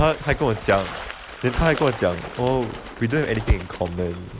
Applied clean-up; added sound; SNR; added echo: none; Water / Bird; 12 dB; none.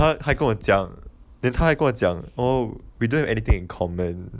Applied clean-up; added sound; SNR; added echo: none; none; none; none.